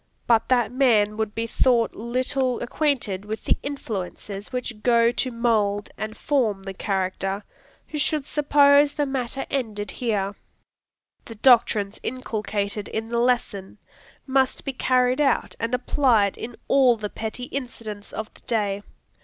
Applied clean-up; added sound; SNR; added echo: none; none; none; none.